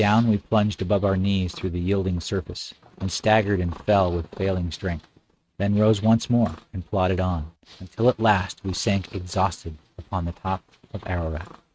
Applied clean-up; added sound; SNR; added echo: neural mask model RNNoise.